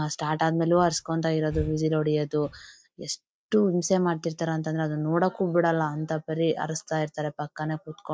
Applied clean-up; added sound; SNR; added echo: neural mask model DeepFilterNet 3.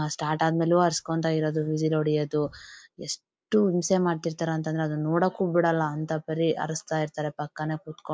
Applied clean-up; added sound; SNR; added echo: neural mask model Resemble Enhance denoiser.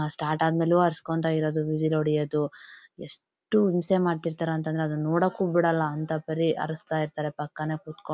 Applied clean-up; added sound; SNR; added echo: none; none; none; none.